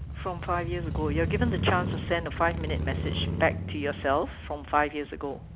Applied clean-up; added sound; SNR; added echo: none; Motorcycle / Crow; 2 dB; none.